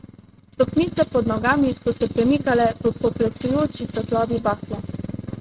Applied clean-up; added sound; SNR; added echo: neural mask model RNNoise.